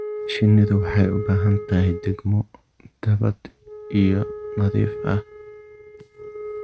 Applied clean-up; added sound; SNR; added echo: neural mask model RNNoise.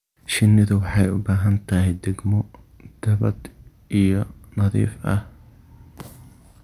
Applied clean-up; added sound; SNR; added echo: none; none; none; none.